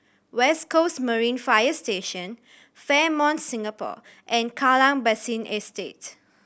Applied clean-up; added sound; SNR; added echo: none; none; none; none.